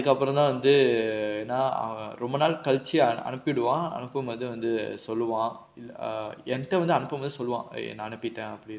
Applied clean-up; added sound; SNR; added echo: none; none; none; none.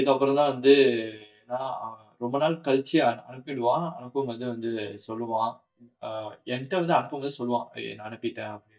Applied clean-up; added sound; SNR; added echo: neural mask model DeepFilterNet 3.